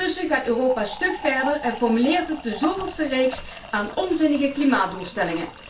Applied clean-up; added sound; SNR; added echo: none; Fill (with liquid); 14 dB; reverberation time 0.2 s.